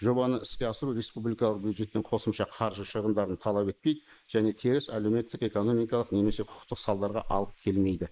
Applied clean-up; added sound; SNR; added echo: neural mask model Resemble Enhance denoiser.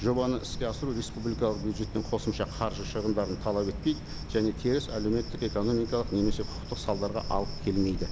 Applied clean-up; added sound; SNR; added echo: none; Cricket; 6 dB; none.